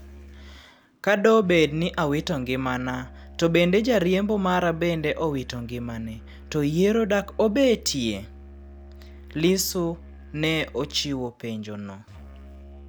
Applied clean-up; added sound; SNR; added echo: none; Musical instrument; 19 dB; none.